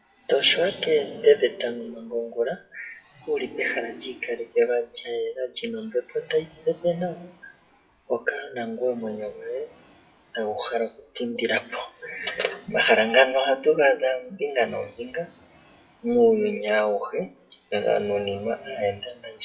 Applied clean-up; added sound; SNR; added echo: classical method WPE with log-MMSE.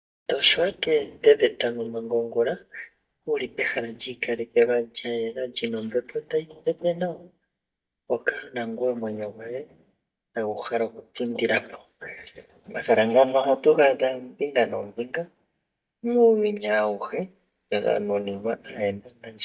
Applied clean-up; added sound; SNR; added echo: neural mask model DeepFilterNet 3.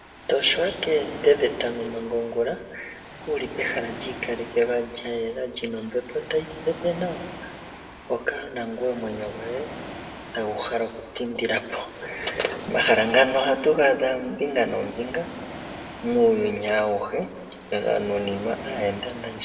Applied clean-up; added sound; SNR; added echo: none; Ocean; 14 dB; reverberation time 1.5 s.